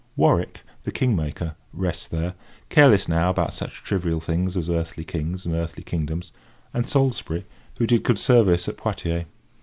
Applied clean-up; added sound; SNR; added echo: none; none; none; none.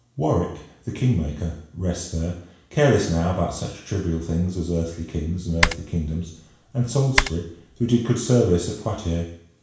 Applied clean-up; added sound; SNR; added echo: none; Typing; 5 dB; reverberation time 0.7 s.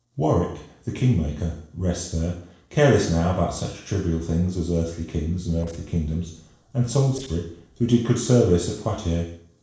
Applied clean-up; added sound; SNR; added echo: neural separator model SepFormer DNS4.